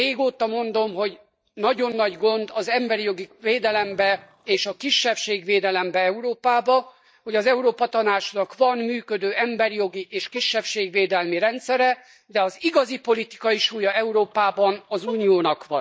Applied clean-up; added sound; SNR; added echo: neural mask model DeepFilterNet 3.